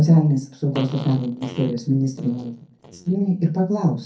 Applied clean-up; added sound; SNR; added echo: neural mask model DeepFilterNet 3.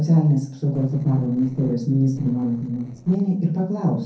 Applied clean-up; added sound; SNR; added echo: neural separator model SepFormer DNS4.